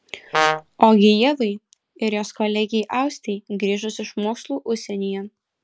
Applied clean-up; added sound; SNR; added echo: none; Brass instrument; 0 dB; none.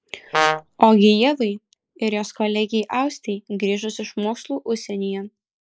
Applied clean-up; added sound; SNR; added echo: neural mask model Resemble Enhance denoiser.